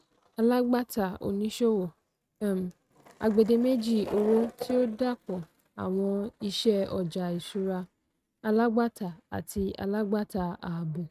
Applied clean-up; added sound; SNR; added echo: neural mask model RNNoise.